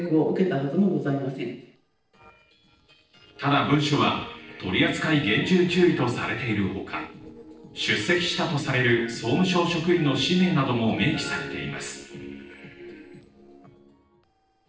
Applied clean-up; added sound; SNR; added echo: neural separator model SepFormer DNS4.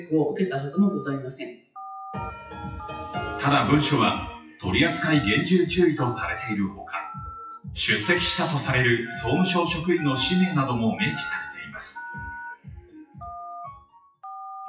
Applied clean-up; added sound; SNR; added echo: classical method WPE with log-MMSE.